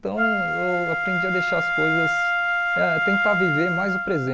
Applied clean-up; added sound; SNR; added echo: none; Wind instrument, woodwind instrument; -3 dB; none.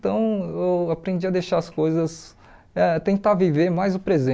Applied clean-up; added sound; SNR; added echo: none; none; none; none.